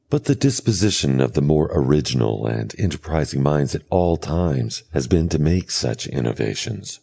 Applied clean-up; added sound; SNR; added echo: none; none; none; none.